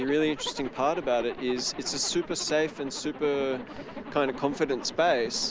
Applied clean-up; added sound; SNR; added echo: none; Zipper (clothing); 13 dB; none.